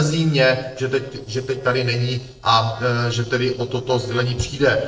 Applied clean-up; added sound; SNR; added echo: neural separator model SepFormer DNS4.